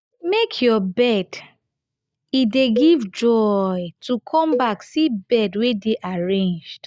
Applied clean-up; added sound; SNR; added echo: neural mask model DeepFilterNet 3.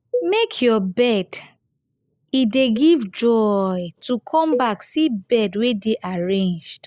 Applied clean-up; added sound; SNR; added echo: neural mask model Resemble Enhance denoiser.